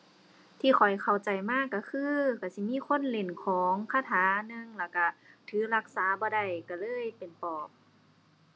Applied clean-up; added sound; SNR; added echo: none; none; none; none.